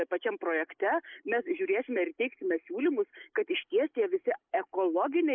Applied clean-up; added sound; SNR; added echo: neural mask model Resemble Enhance denoiser.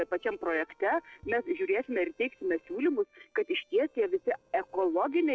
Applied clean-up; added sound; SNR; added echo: neural separator model SepFormer DNS4.